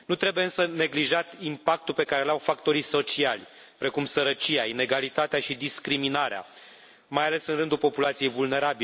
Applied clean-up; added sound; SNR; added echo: none; none; none; none.